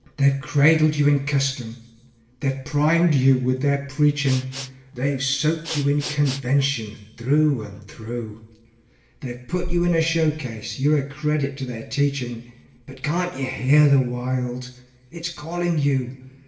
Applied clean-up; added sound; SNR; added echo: none; Respiratory sounds; 15 dB; reverberation time 0.8 s.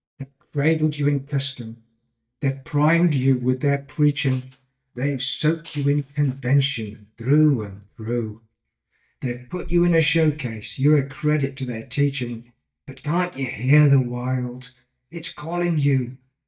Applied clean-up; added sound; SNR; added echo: neural mask model DeepFilterNet 3.